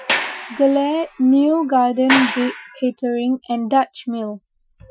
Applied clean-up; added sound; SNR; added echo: classical method Wiener filter.